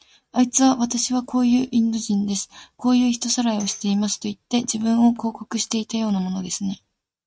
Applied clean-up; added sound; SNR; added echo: neural mask model RNNoise.